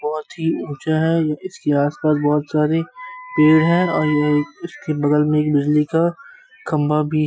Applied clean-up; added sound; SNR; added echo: classical method Wiener filter.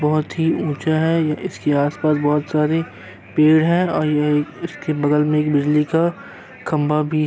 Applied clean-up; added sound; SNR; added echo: none; none; none; none.